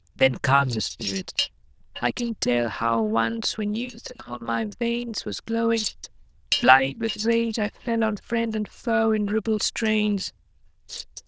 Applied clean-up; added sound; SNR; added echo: neural diffusion model UNIVERSE++.